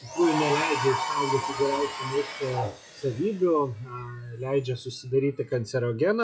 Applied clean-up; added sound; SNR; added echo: classical method WPE with log-MMSE.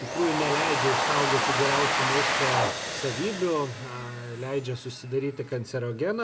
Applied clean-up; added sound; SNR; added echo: none; Domestic sounds, home sounds; -1 dB; reverberation time 0.6 s.